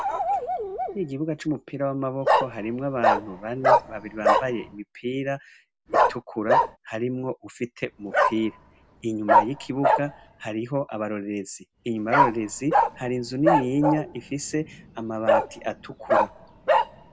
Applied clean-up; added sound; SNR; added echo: none; Bark; -4 dB; none.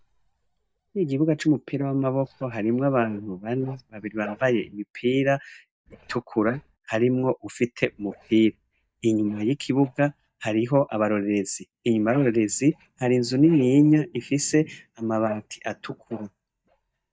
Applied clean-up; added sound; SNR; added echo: neural mask model DeepFilterNet 3.